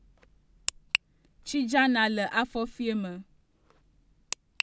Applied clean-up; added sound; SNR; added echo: none; none; none; none.